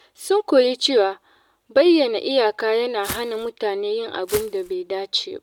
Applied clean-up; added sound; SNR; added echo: none; Walk, footsteps; 13 dB; none.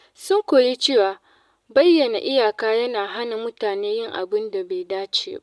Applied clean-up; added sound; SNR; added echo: none; none; none; none.